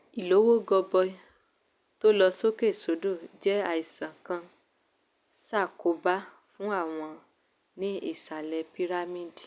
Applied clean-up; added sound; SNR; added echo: none; none; none; none.